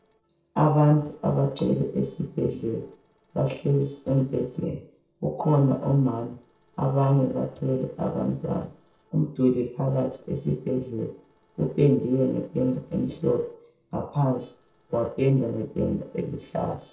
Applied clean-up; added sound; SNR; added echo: neural separator model SepFormer DNS4.